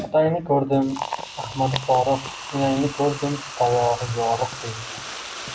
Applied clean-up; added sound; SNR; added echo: none; Liquid; 11 dB; none.